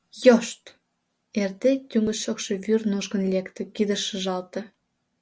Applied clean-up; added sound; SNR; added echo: none; none; none; none.